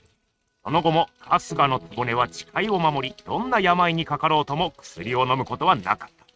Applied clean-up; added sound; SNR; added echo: neural mask model RNNoise.